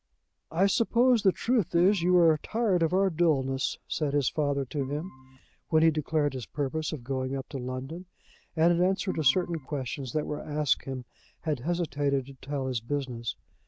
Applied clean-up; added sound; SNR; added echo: none; Organ; 18 dB; none.